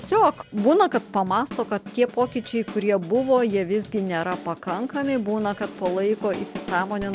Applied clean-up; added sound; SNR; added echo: none; Drum kit; 15 dB; none.